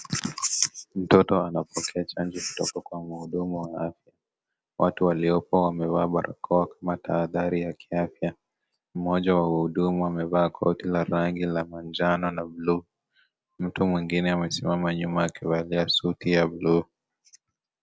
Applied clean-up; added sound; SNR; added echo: none; none; none; none.